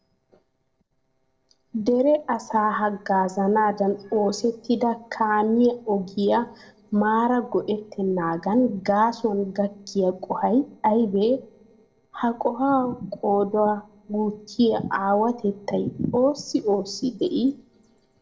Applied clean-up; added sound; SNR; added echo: neural separator model SepFormer DNS4.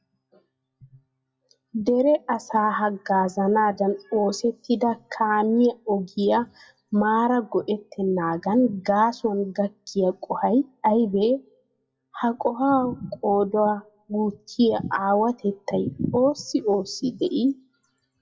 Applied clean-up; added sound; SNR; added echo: classical method WPE with log-MMSE.